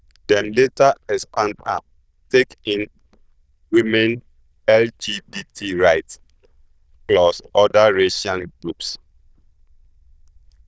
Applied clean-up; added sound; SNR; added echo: neural diffusion model UNIVERSE++.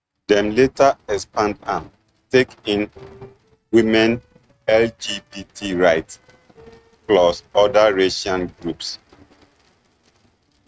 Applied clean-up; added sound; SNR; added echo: neural mask model RNNoise.